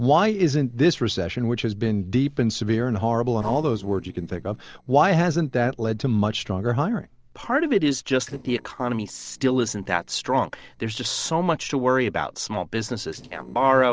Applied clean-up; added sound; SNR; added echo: neural separator model SepFormer DNS4.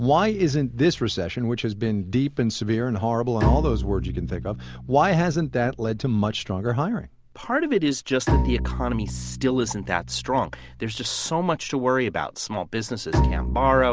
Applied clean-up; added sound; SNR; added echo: none; Bowed string instrument; 6 dB; none.